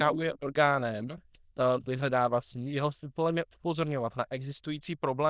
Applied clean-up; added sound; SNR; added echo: neural diffusion model UNIVERSE++.